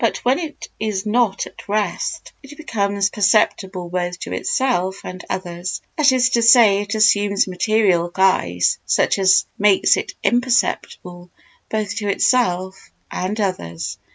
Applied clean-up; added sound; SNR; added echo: none; none; none; none.